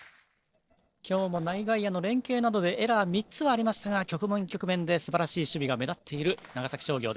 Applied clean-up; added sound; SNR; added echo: neural separator model SepFormer DNS4.